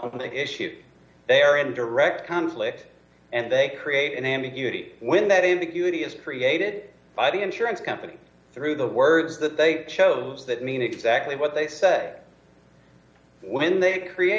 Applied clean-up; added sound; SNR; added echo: none; none; none; none.